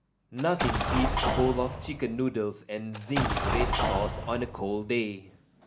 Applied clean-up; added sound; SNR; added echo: none; Explosion; 0 dB; none.